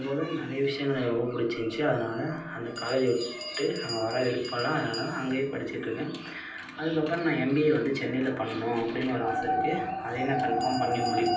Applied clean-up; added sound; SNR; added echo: none; Bell; 18 dB; reverberation time 0.6 s.